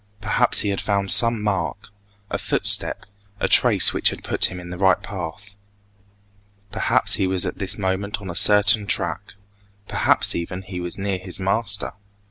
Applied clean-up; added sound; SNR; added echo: none; none; none; none.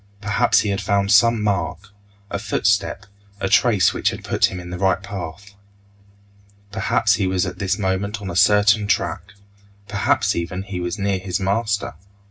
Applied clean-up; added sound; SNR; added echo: none; none; none; reverberation time 0.4 s.